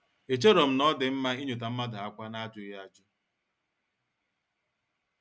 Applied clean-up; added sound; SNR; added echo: none; none; none; none.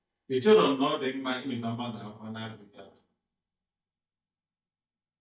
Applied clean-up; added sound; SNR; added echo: neural mask model DeepFilterNet 3.